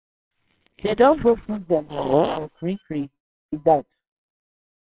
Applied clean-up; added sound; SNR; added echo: neural separator model SepFormer WHAMR!.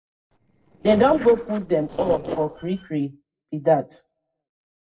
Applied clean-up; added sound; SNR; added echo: neural separator model SepFormer DNS4.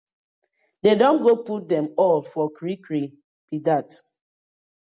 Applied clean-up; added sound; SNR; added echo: none; none; none; none.